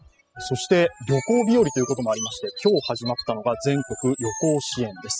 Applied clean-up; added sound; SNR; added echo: classical method spectral subtraction.